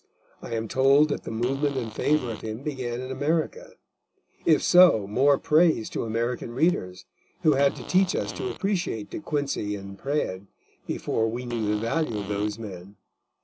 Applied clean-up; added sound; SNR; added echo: none; Fart; 15 dB; none.